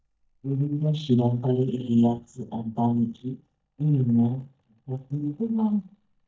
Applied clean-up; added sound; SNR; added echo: neural mask model DeepFilterNet 3.